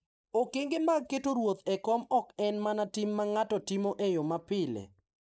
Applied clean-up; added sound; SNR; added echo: neural mask model Resemble Enhance denoiser.